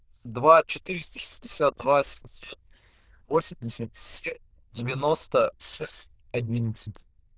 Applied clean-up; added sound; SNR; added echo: neural diffusion model UNIVERSE++.